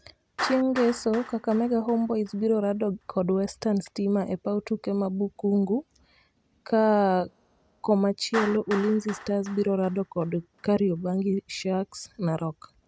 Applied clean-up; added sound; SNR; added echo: none; Clapping; 16 dB; none.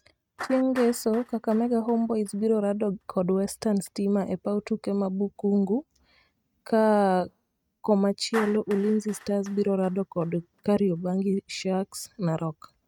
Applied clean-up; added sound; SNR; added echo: neural mask model RNNoise.